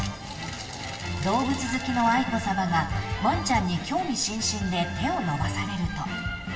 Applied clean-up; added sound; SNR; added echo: none; none; none; reverberation time 2.4 s.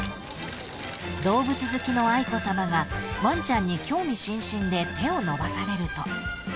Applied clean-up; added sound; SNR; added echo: none; none; none; none.